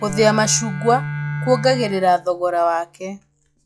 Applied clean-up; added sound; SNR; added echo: classical method log-MMSE.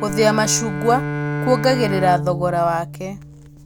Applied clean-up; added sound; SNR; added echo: none; Bowed string instrument; 5 dB; none.